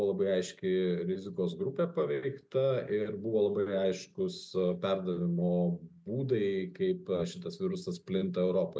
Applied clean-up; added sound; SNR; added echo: none; none; none; none.